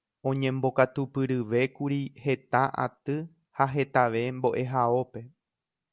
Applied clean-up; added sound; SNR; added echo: none; none; none; none.